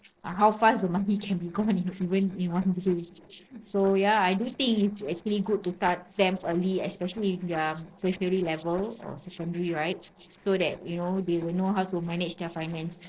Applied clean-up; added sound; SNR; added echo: neural separator model SepFormer DNS4.